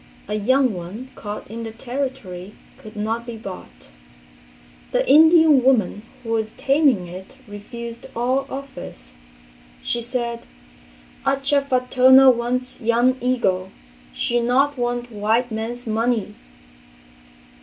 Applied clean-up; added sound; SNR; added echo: none; none; none; none.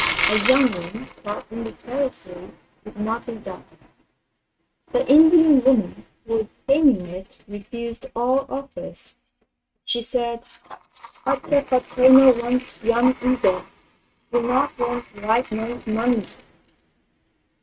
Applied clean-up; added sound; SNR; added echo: neural mask model RNNoise.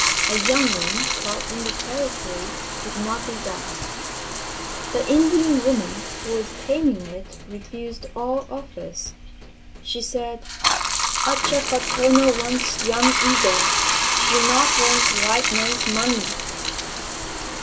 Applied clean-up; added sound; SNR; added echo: none; Bathtub (filling or washing); -1 dB; none.